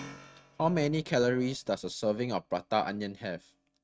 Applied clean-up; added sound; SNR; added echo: neural mask model RNNoise.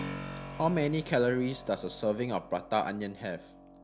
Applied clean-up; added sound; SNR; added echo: none; Keyboard (musical); 13 dB; none.